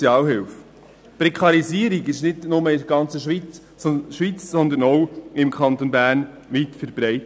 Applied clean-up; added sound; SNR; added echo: none; none; none; none.